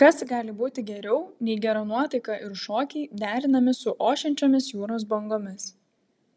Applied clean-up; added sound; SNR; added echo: none; none; none; none.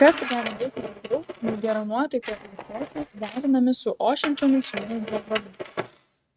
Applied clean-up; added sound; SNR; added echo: neural mask model RNNoise.